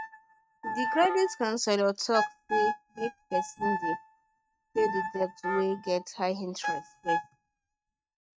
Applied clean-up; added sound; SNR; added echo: neural mask model RNNoise.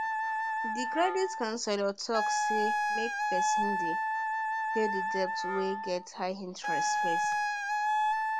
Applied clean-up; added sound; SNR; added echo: none; Wind instrument, woodwind instrument; -4 dB; none.